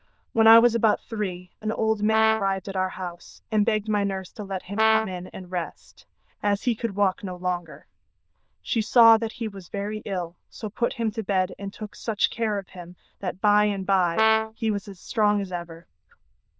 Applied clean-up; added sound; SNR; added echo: neural diffusion model UNIVERSE++.